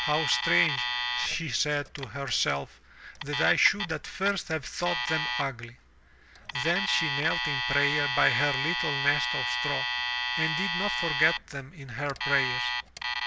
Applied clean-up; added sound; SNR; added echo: none; Alarm; 1 dB; none.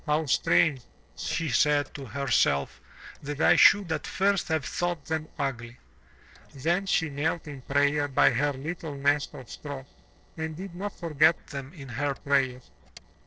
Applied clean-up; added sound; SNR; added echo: neural separator model SepFormer DNS4.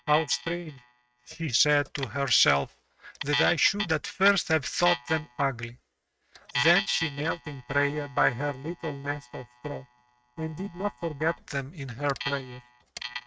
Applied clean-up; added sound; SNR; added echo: neural mask model RNNoise.